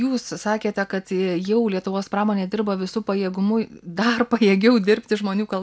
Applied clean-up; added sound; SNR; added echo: none; none; none; none.